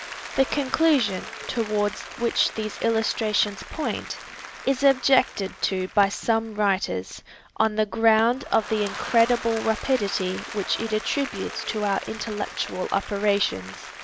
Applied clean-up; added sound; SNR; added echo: none; Applause / Crowd; 13 dB; none.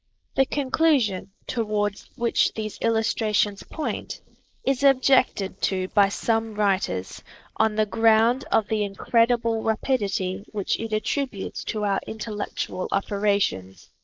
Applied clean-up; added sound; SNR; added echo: neural mask model Resemble Enhance denoiser.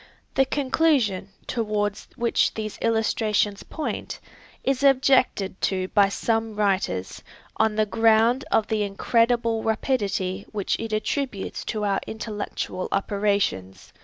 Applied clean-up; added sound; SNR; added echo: none; none; none; none.